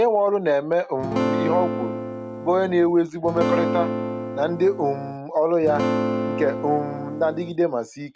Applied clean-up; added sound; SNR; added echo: none; Acoustic guitar / Strum; 3 dB; none.